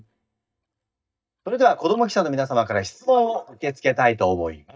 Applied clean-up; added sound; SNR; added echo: neural mask model DeepFilterNet 3.